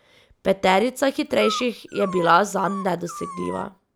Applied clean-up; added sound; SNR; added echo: none; Dog; 12 dB; none.